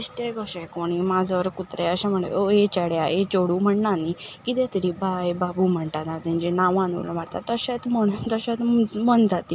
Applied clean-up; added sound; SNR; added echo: none; none; none; none.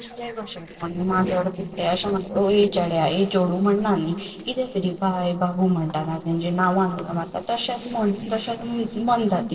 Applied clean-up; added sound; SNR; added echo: neural separator model SepFormer DNS4.